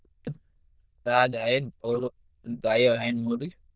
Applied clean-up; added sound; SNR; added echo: neural diffusion model UNIVERSE++.